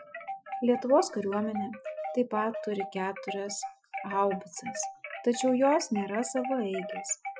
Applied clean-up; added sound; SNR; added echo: classical method Wiener filter.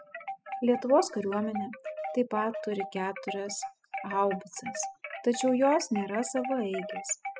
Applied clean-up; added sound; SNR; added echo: classical method spectral subtraction.